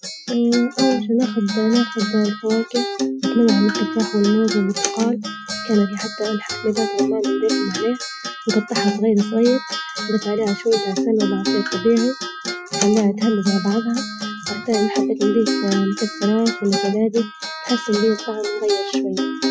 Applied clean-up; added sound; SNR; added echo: classical method Wiener filter.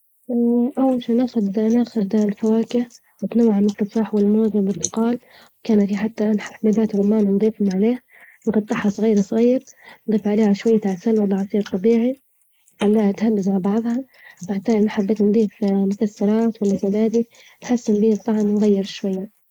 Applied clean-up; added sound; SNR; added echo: neural mask model Resemble Enhance denoiser.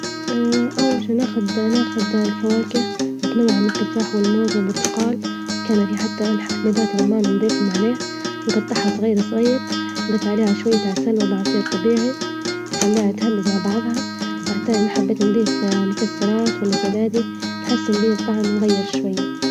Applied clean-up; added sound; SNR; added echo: none; Acoustic guitar; 4 dB; none.